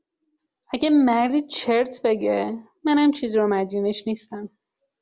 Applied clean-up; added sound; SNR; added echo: none; none; none; none.